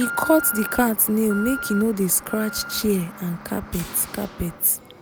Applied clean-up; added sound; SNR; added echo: none; Alarm; 11 dB; none.